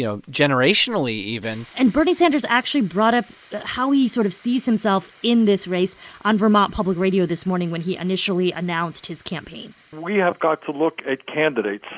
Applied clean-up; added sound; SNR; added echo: neural mask model Resemble Enhance denoiser.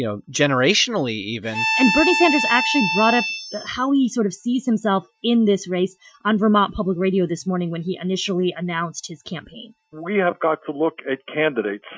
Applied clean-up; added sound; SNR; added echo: classical method Wiener filter.